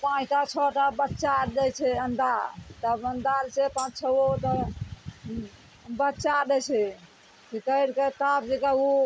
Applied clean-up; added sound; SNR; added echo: none; Tambourine; 20 dB; none.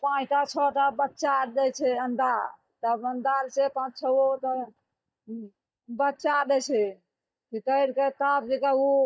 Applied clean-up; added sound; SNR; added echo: neural mask model DeepFilterNet 3.